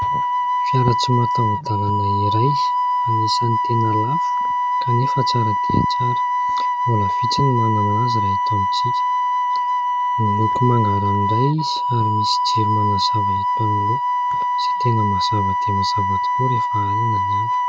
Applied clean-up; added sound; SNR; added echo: none; Wind instrument, woodwind instrument; -4 dB; none.